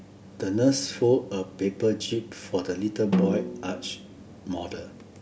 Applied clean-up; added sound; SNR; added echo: none; Snare drum; 3 dB; none.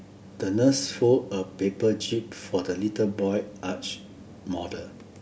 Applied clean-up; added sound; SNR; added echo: none; none; none; none.